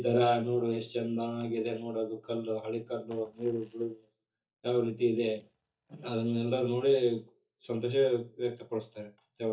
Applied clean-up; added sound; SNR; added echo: neural mask model DeepFilterNet 3.